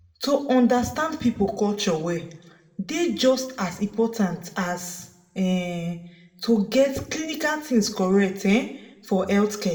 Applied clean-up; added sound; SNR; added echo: none; none; none; reverberation time 0.6 s.